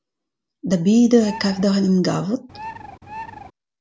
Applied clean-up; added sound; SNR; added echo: none; Bird; 15 dB; none.